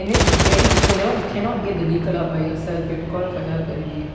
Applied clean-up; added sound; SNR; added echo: none; Gunshot, gunfire; 0 dB; none.